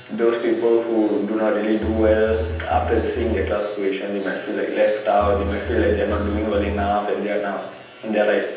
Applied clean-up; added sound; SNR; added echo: none; Bowed string instrument; 7 dB; reverberation time 0.9 s.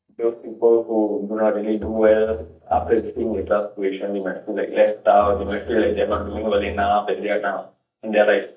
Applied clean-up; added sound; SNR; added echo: neural mask model DeepFilterNet 3.